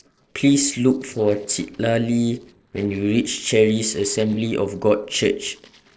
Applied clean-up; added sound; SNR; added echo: neural separator model SepFormer DNS4.